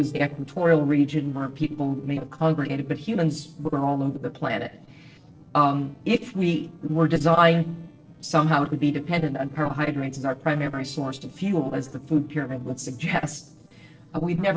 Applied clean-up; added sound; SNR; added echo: neural separator model SepFormer DNS4.